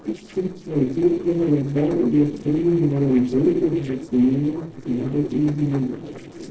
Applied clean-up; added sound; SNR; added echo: neural separator model SepFormer DNS4.